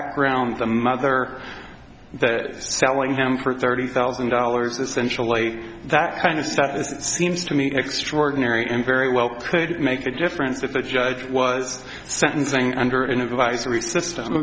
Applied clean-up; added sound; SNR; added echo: none; none; none; none.